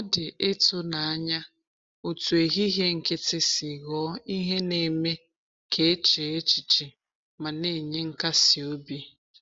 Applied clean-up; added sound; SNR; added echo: none; none; none; none.